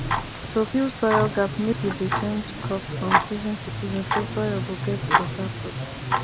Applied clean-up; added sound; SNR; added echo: none; Tick-tock; 0 dB; none.